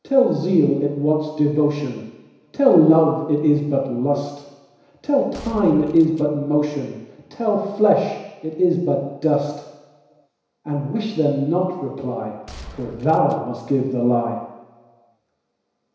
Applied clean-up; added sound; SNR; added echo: none; Gunshot, gunfire; 20 dB; reverberation time 1.0 s.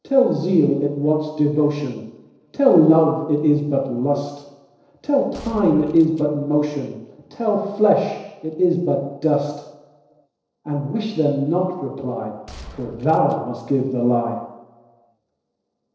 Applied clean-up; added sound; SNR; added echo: neural separator model SepFormer DNS4.